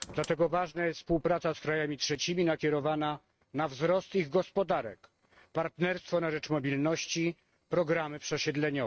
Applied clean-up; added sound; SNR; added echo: neural mask model RNNoise.